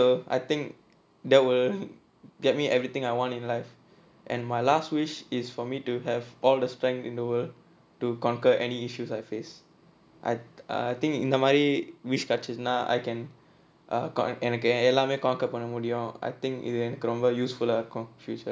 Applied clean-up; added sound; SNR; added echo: none; none; none; none.